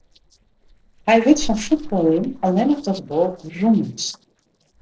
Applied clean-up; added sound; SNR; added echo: neural separator model SepFormer DNS4.